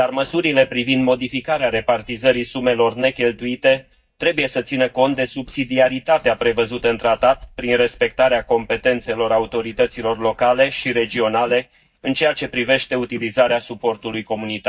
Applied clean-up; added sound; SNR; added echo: neural mask model DeepFilterNet 3.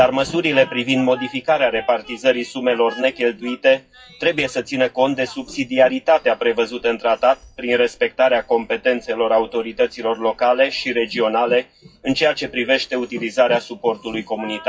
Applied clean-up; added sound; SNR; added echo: classical method WPE with log-MMSE.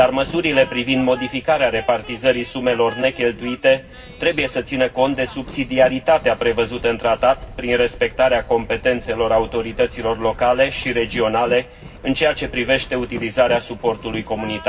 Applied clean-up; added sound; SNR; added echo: none; Train; 17 dB; reverberation time 0.4 s.